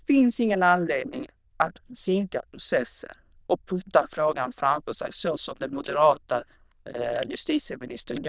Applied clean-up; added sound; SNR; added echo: neural diffusion model UNIVERSE++.